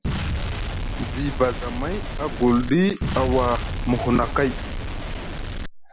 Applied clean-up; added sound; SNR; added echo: none; Explosion; 3 dB; none.